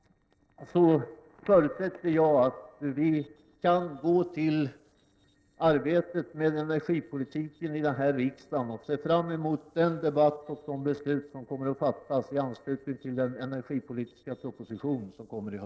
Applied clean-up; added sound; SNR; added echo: neural separator model SepFormer DNS4.